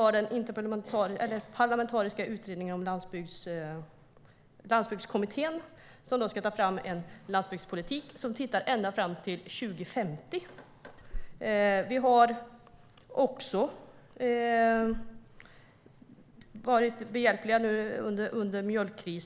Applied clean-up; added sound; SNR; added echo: none; Liquid; 19 dB; none.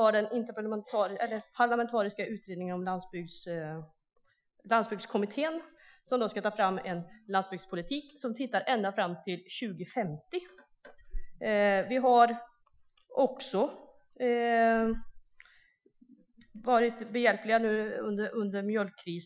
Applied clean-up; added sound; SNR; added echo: classical method Wiener filter.